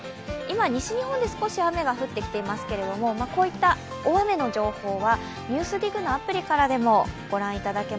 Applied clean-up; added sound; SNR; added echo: none; none; none; none.